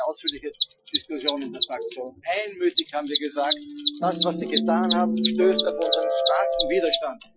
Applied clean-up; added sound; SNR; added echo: classical method Wiener filter.